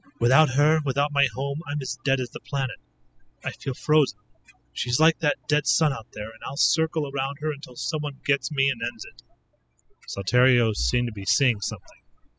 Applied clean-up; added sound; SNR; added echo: classical method spectral subtraction.